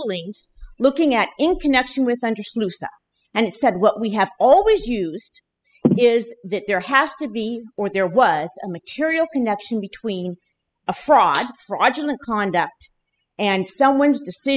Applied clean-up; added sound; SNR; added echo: classical method spectral subtraction.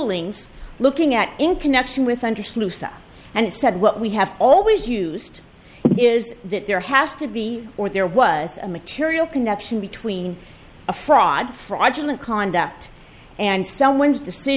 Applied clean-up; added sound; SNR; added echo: none; none; none; none.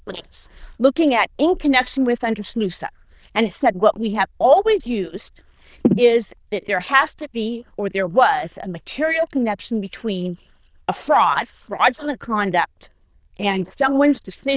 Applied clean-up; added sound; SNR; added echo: neural diffusion model UNIVERSE++.